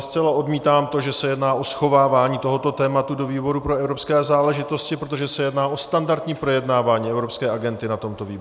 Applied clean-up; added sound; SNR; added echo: none; none; none; none.